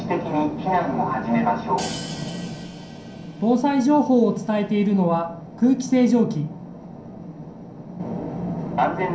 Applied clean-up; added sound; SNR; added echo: none; Hi-hat; 19 dB; reverberation time 0.6 s.